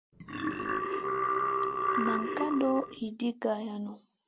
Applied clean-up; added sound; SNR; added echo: none; Burping, eructation; -3 dB; none.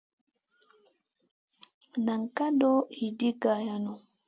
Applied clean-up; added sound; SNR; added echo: none; none; none; none.